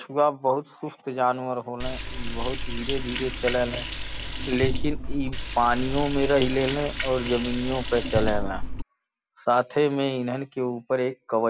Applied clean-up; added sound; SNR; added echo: none; Liquid; 2 dB; none.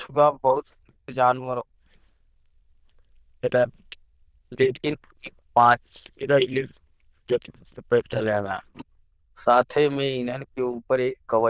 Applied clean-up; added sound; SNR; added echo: neural diffusion model UNIVERSE++.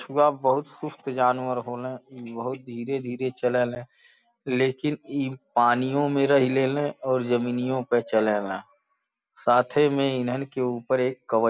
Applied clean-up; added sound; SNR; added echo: none; none; none; none.